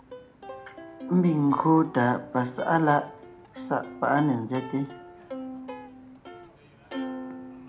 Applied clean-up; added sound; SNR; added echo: none; Plucked string instrument; 13 dB; reverberation time 0.3 s.